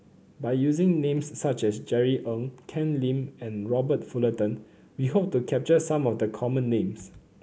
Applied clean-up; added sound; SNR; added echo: none; none; none; none.